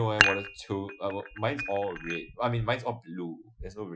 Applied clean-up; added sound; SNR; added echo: classical method Wiener filter.